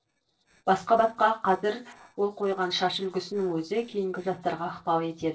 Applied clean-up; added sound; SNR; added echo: neural separator model SepFormer DNS4.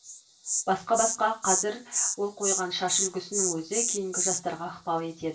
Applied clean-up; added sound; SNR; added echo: none; Insect; 0 dB; reverberation time 0.3 s.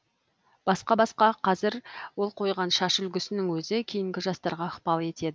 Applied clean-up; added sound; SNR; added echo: none; none; none; none.